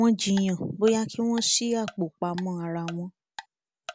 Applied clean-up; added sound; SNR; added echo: none; Tick-tock; 19 dB; none.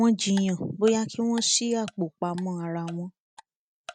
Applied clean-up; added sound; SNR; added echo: neural mask model RNNoise.